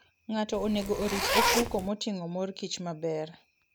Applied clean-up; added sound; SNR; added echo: none; Zipper (clothing); -3 dB; none.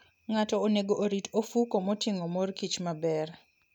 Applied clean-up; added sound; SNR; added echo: none; none; none; none.